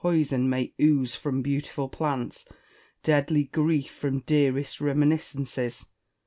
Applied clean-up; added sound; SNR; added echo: none; none; none; none.